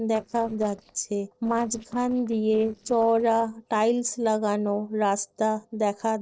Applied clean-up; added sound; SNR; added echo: neural separator model SepFormer DNS4.